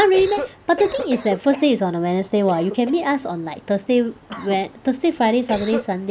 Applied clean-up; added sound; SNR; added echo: none; Cough; 14 dB; none.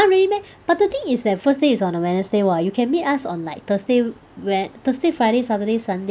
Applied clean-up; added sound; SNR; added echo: none; none; none; none.